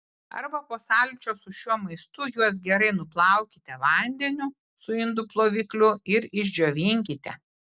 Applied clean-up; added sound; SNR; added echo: none; none; none; none.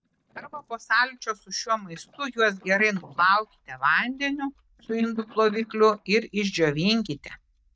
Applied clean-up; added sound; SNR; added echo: neural mask model DeepFilterNet 3.